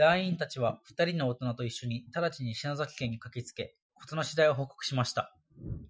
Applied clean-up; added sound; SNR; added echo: classical method Wiener filter.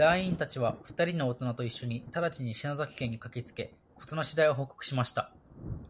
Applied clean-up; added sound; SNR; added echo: none; Thunder; 16 dB; none.